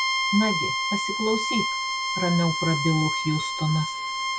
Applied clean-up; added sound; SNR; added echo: none; Bowed string instrument; 0 dB; none.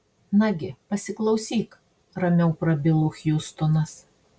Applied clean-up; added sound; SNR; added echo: none; none; none; none.